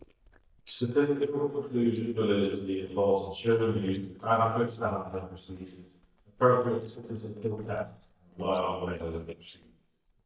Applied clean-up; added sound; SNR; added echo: neural mask model DeepFilterNet 3.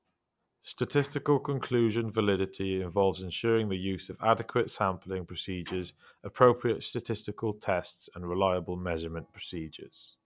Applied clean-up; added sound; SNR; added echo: none; none; none; none.